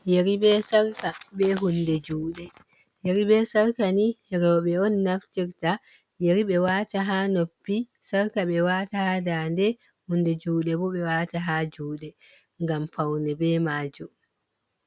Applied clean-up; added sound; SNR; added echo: none; none; none; none.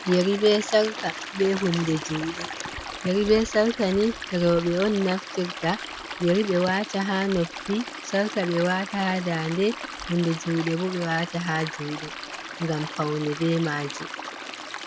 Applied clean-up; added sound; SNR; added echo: none; Stream; 10 dB; none.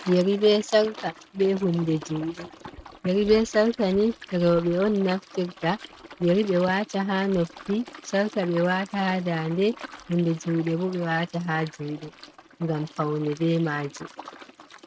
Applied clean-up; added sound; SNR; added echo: neural mask model RNNoise.